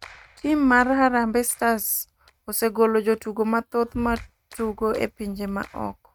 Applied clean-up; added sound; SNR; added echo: neural mask model RNNoise.